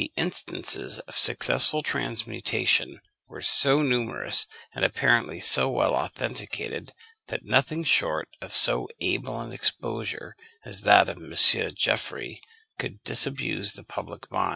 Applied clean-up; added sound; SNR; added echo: none; none; none; none.